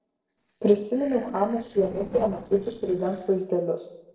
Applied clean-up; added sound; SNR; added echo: neural separator model SepFormer DNS4.